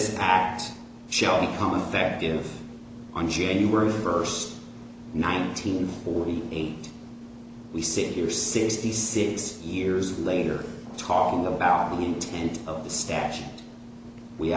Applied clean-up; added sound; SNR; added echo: none; none; none; none.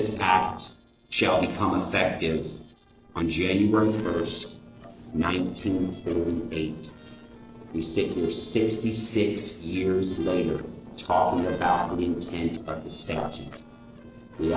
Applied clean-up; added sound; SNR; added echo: neural separator model SepFormer DNS4.